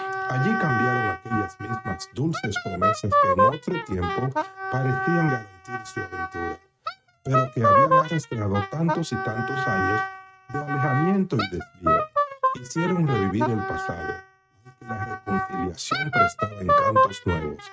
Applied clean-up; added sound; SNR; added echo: neural mask model RNNoise.